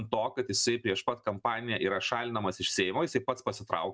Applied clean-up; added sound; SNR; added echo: none; none; none; none.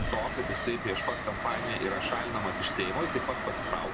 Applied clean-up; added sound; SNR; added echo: none; Train; 0 dB; none.